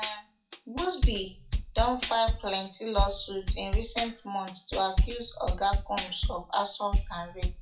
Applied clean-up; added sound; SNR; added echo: classical method WPE with log-MMSE.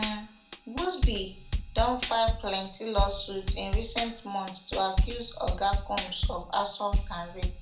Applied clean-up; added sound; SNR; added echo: none; Drum / Drum kit; -1 dB; reverberation time 0.4 s.